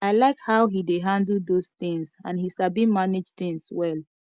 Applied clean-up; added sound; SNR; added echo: none; none; none; none.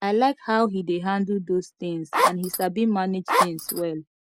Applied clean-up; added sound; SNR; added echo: neural mask model Resemble Enhance denoiser.